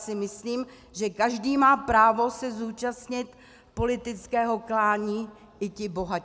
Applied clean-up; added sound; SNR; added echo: none; none; none; none.